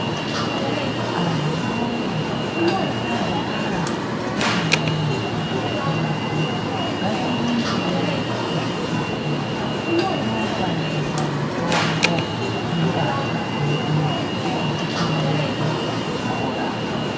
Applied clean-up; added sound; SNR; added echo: none; Alarm; -5 dB; reverberation time 2.0 s.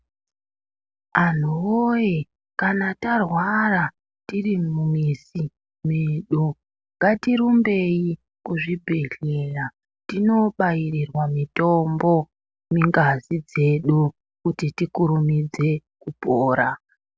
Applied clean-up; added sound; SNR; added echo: none; none; none; none.